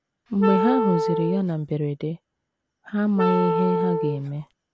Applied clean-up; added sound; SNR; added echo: none; Wind instrument, woodwind instrument; 0 dB; none.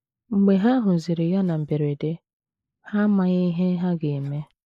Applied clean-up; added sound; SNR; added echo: neural mask model Resemble Enhance denoiser.